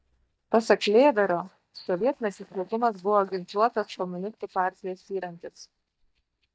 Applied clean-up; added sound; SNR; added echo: neural mask model DeepFilterNet 3.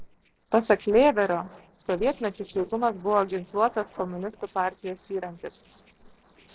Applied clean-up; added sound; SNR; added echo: neural separator model SepFormer DNS4.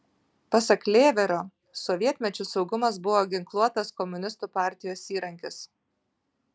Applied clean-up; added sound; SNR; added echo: none; none; none; none.